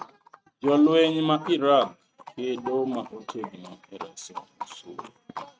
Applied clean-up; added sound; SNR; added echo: neural mask model RNNoise.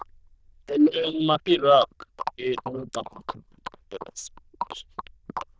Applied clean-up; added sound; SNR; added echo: neural diffusion model UNIVERSE++.